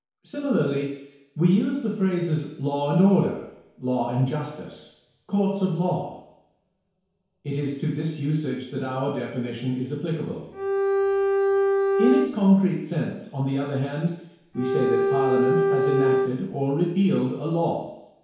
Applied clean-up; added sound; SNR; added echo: none; Bowed string instrument; -3 dB; reverberation time 1.0 s.